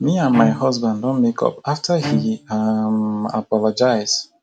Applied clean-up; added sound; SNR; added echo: none; Bowed string instrument; 11 dB; none.